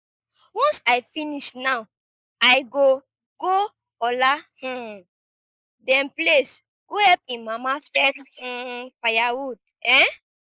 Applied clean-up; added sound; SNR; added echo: neural mask model Resemble Enhance denoiser.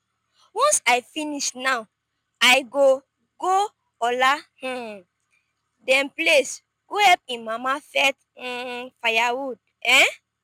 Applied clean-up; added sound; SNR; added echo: none; none; none; none.